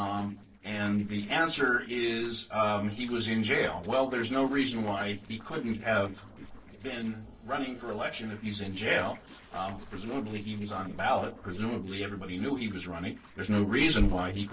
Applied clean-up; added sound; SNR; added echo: neural separator model SepFormer DNS4.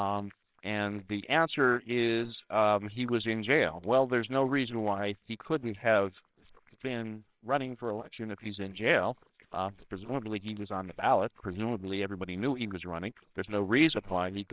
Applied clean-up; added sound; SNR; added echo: neural separator model SepFormer WHAMR!.